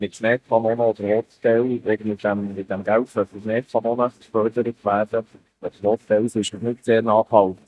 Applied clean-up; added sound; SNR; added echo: neural mask model DeepFilterNet 3.